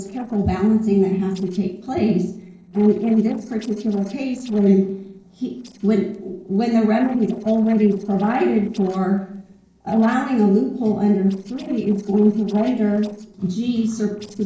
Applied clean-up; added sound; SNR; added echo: neural separator model SepFormer DNS4.